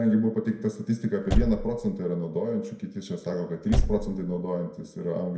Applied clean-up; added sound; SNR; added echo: none; Slam / Car; 1 dB; reverberation time 0.6 s.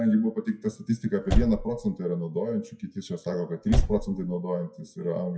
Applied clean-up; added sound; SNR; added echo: classical method WPE with log-MMSE.